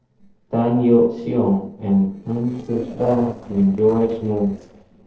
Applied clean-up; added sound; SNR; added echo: neural separator model SepFormer DNS4.